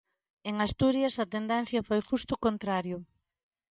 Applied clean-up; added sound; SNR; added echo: neural mask model DeepFilterNet 3.